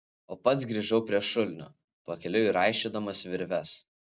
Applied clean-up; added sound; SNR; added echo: none; none; none; none.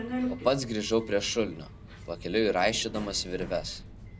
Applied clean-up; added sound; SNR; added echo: none; Subway, metro, underground; 9 dB; none.